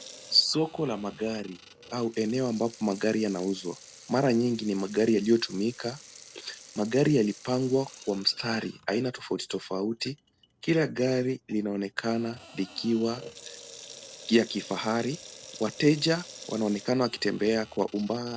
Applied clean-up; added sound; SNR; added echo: none; Sink (filling or washing) / Water tap, faucet; 20 dB; none.